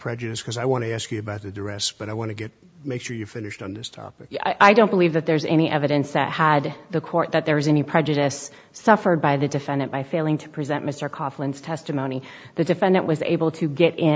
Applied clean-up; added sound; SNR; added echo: none; none; none; none.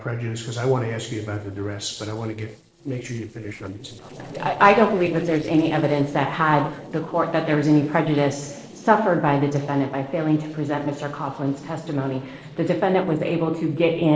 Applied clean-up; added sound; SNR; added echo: neural separator model SepFormer DNS4.